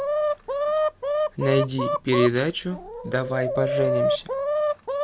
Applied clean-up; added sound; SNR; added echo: none; Chicken, rooster; -1 dB; none.